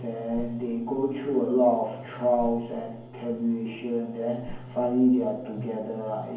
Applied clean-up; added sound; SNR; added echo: none; Whoosh, swoosh, swish; 19 dB; reverberation time 0.9 s.